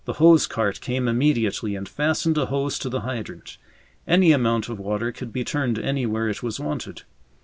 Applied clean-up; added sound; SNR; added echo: none; none; none; none.